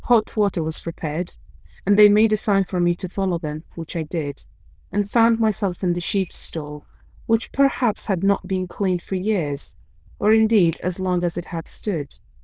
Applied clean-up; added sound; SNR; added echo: neural diffusion model UNIVERSE++.